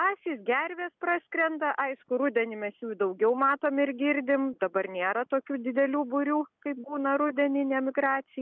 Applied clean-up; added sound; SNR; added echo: none; none; none; none.